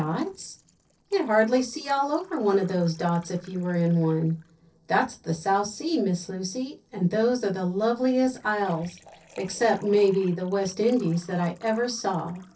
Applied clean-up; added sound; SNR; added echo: neural separator model SepFormer DNS4.